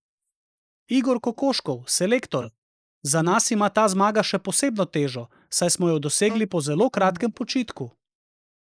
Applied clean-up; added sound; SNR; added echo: neural mask model Resemble Enhance denoiser.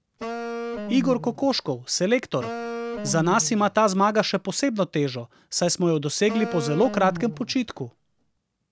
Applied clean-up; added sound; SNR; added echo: none; Wind instrument, woodwind instrument; 10 dB; none.